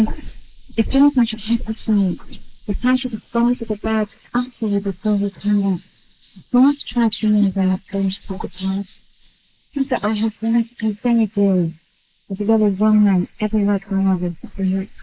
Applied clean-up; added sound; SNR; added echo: neural mask model Resemble Enhance denoiser.